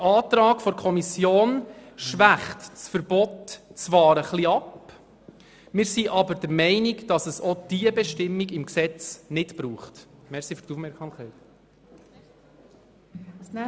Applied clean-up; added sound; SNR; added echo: none; none; none; none.